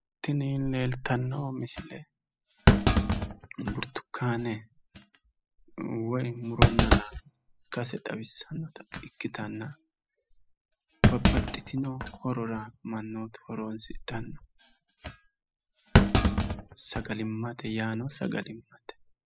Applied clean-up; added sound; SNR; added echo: classical method spectral subtraction.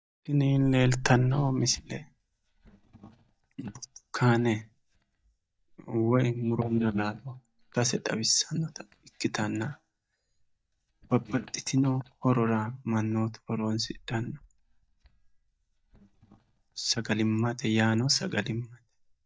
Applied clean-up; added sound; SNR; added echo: neural mask model DeepFilterNet 3.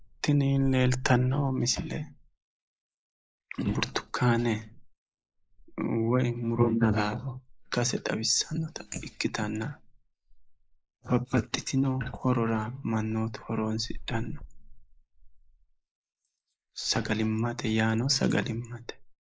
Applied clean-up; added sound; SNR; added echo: neural mask model Resemble Enhance denoiser.